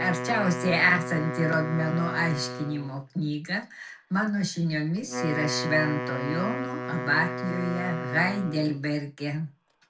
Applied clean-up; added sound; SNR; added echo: none; Wind instrument, woodwind instrument; 7 dB; reverberation time 0.2 s.